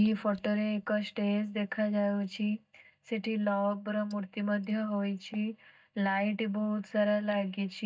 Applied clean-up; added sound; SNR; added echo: neural mask model DeepFilterNet 3.